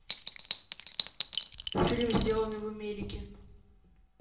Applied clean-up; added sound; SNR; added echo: none; Chink, clink; -3 dB; reverberation time 0.6 s.